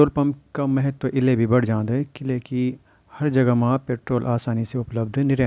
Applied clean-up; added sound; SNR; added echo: none; none; none; none.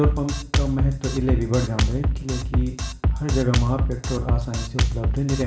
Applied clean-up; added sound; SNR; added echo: none; Drum kit; -2 dB; reverberation time 0.9 s.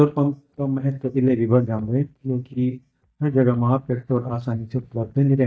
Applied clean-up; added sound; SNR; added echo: neural mask model DeepFilterNet 3.